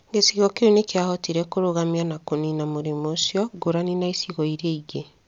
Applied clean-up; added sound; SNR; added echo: none; none; none; none.